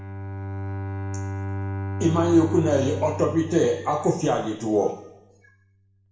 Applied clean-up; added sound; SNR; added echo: none; Bowed string instrument; 7 dB; reverberation time 0.8 s.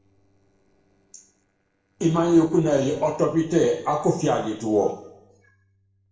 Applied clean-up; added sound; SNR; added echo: neural separator model SepFormer DNS4.